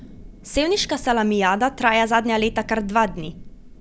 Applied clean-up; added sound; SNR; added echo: none; Thunder / Rain; 18 dB; none.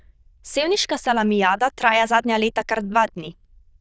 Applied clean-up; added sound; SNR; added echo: neural diffusion model UNIVERSE++.